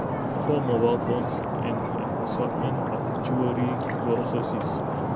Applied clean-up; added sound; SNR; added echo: none; Stream; -2 dB; none.